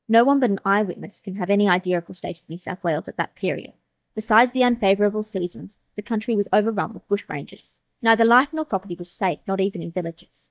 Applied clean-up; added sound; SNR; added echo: neural mask model DeepFilterNet 3.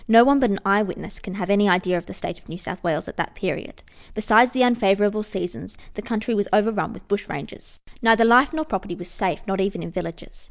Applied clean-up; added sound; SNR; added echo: none; none; none; none.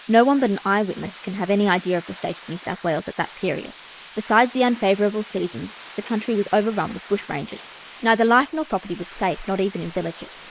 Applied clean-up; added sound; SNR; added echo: neural mask model Resemble Enhance denoiser.